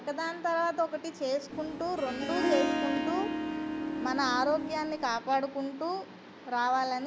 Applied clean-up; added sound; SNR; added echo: none; Harp; 1 dB; none.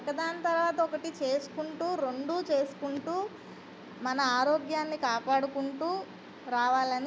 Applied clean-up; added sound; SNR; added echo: none; none; none; none.